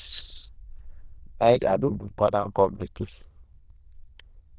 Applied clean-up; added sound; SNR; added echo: neural diffusion model UNIVERSE++.